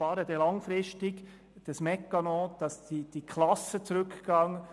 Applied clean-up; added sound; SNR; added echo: none; none; none; none.